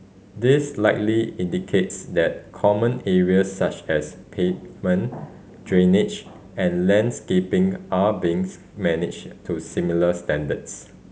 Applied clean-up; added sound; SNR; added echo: none; none; none; none.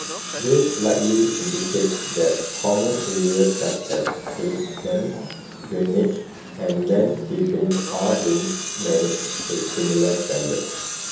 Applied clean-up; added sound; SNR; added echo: none; Tools; 8 dB; reverberation time 0.7 s.